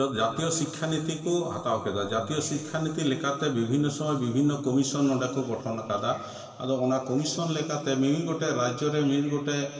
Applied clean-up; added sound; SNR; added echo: none; none; none; reverberation time 2.0 s.